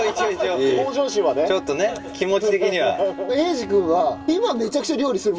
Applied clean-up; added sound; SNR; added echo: none; Bowed string instrument; 16 dB; reverberation time 1.8 s.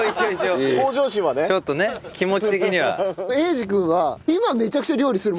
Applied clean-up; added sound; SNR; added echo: none; none; none; none.